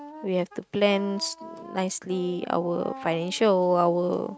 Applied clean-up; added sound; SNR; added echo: neural mask model RNNoise.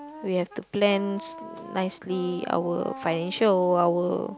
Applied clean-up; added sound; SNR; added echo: none; Wind instrument, woodwind instrument; 16 dB; none.